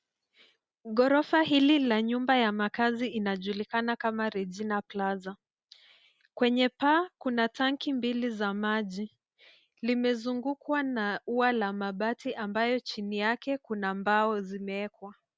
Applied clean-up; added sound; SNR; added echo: none; none; none; none.